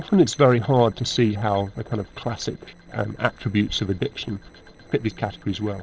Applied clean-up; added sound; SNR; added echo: neural separator model SepFormer DNS4.